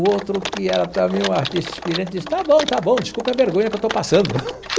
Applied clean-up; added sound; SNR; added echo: none; Typing; 10 dB; none.